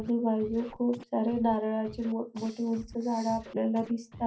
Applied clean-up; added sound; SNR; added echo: none; Scratching (performance technique); 20 dB; reverberation time 0.3 s.